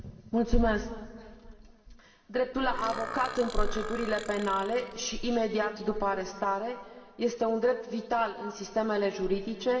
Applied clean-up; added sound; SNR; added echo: none; Burping, eructation; 12 dB; reverberation time 2.4 s.